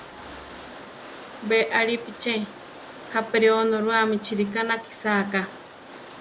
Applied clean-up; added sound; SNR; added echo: none; Rain; 16 dB; none.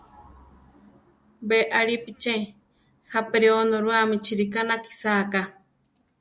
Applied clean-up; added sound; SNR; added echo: none; none; none; none.